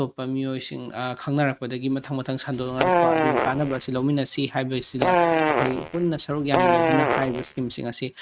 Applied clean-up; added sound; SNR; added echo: neural mask model RNNoise.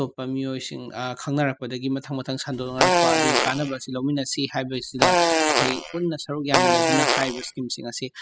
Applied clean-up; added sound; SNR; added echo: classical method spectral subtraction.